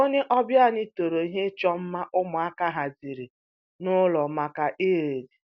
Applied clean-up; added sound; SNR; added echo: none; none; none; none.